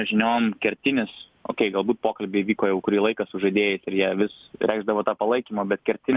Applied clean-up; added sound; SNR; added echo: none; none; none; none.